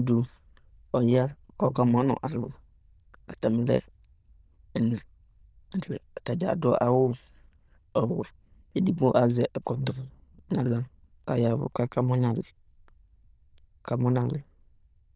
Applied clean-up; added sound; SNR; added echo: neural diffusion model UNIVERSE++.